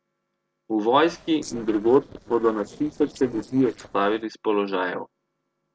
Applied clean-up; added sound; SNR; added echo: neural separator model SepFormer DNS4.